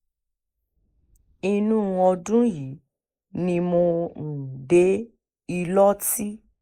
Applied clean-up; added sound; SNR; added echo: neural mask model Resemble Enhance denoiser.